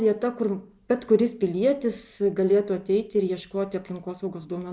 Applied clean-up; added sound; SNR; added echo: none; none; none; none.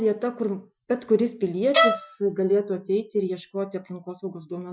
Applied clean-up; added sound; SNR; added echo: classical method Wiener filter.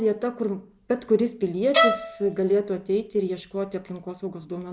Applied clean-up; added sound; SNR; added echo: none; Bowed string instrument; 1 dB; none.